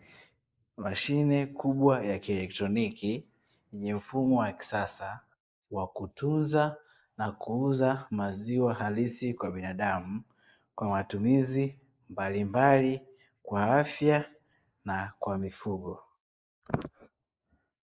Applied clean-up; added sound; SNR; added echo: neural mask model Resemble Enhance denoiser.